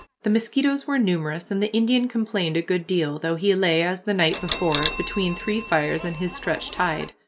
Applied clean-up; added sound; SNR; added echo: none; Bell; 13 dB; none.